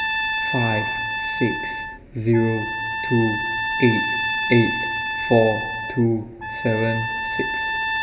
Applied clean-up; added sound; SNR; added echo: none; Trumpet; 2 dB; reverberation time 1.7 s.